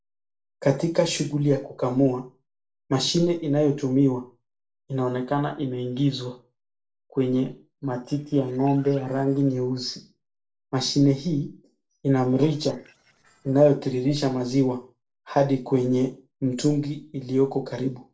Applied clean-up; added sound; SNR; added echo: neural separator model SepFormer DNS4.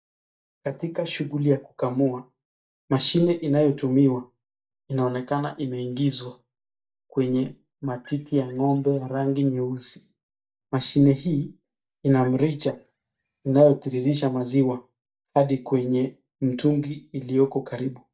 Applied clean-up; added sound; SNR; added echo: neural mask model DeepFilterNet 3.